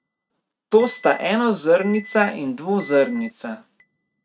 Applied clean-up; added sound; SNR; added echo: neural mask model RNNoise.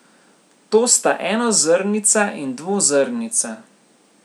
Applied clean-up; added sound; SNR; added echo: none; none; none; none.